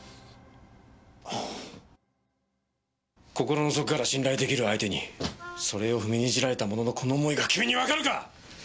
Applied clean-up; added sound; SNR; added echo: none; Wind instrument, woodwind instrument; 17 dB; none.